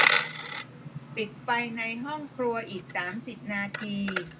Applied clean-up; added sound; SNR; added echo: none; Coin (dropping); -1 dB; reverberation time 0.4 s.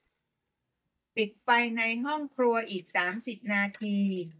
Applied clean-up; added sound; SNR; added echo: neural mask model DeepFilterNet 3.